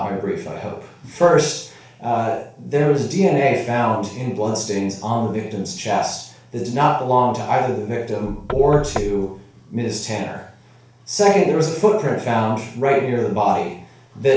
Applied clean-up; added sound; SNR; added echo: none; Knock / Wood; 10 dB; reverberation time 0.4 s.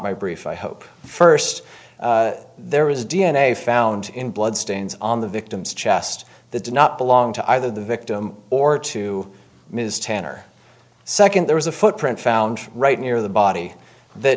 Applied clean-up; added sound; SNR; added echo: none; none; none; none.